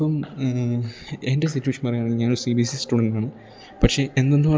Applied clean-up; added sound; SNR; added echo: none; none; none; none.